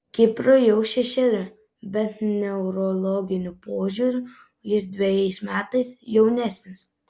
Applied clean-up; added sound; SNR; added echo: none; none; none; none.